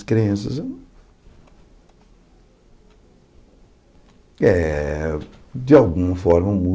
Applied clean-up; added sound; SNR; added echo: none; none; none; none.